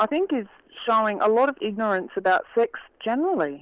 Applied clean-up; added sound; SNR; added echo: none; none; none; none.